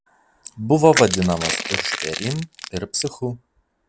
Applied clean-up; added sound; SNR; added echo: none; Crushing; 6 dB; none.